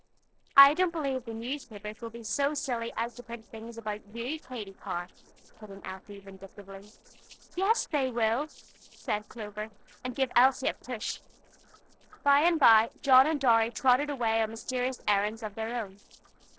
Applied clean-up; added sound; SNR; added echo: neural separator model SepFormer DNS4.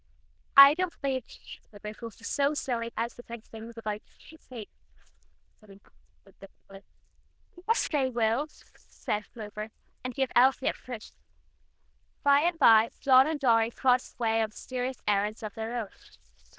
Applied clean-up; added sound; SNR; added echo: neural diffusion model UNIVERSE++.